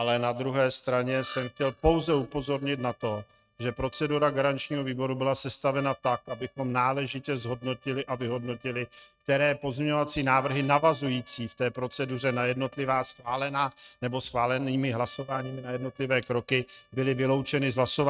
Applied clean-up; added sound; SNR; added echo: neural mask model RNNoise.